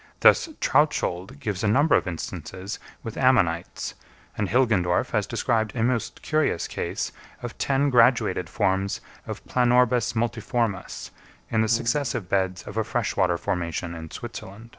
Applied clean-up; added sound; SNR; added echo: neural separator model SepFormer DNS4.